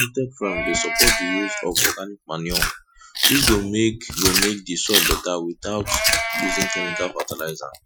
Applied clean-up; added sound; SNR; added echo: classical method Wiener filter.